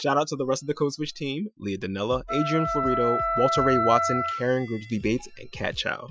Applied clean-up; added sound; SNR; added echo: classical method Wiener filter.